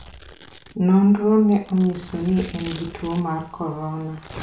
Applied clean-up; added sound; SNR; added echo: none; Domestic sounds, home sounds; 17 dB; reverberation time 0.4 s.